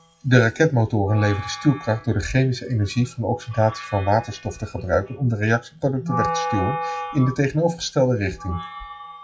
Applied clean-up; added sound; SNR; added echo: classical method WPE with log-MMSE.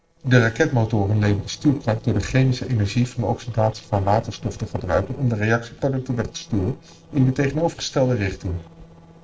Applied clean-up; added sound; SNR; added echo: neural separator model SepFormer DNS4.